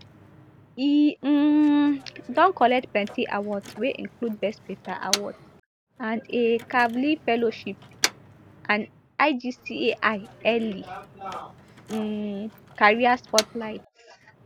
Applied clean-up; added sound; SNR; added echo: none; Motor vehicle (road); 14 dB; none.